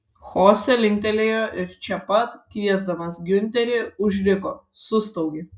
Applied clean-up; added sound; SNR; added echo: none; none; none; none.